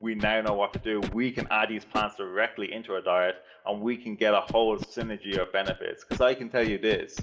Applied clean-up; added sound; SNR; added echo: none; Scratching (performance technique); 13 dB; reverberation time 0.5 s.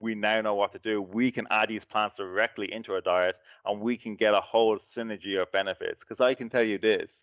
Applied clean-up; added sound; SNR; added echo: none; none; none; none.